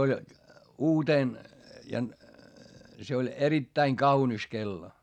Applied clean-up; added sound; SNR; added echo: none; none; none; none.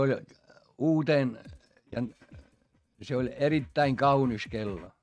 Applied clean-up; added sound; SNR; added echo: neural mask model RNNoise.